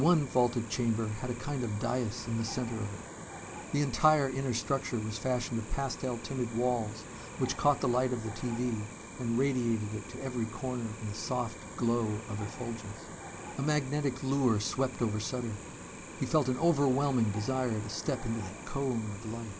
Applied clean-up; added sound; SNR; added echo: none; Cricket; 12 dB; none.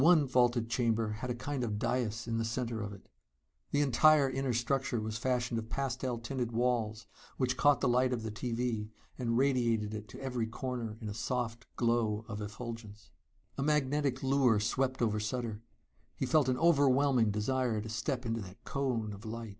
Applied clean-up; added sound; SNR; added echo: none; none; none; none.